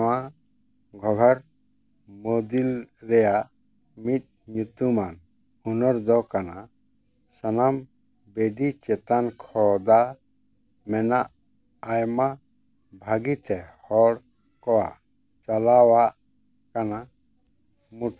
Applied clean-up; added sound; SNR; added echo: none; none; none; none.